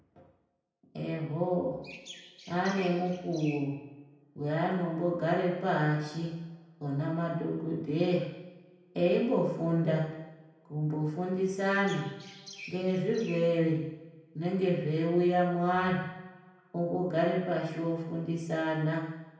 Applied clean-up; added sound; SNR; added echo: none; Chirp, tweet; 18 dB; reverberation time 0.9 s.